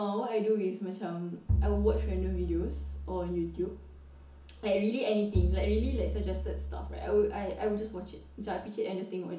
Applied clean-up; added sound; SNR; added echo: none; Bowed string instrument; 1 dB; reverberation time 0.7 s.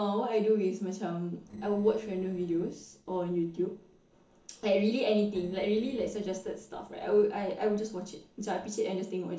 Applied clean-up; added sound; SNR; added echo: neural separator model SepFormer DNS4.